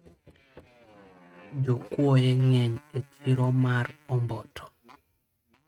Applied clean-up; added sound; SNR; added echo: neural mask model RNNoise.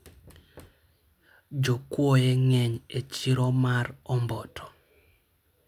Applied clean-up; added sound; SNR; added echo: none; none; none; none.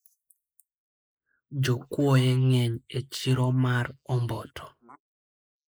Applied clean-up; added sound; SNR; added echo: neural mask model Resemble Enhance denoiser.